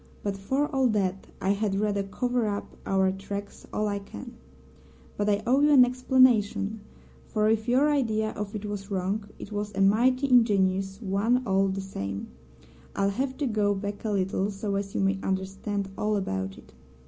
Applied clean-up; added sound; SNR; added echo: none; none; none; none.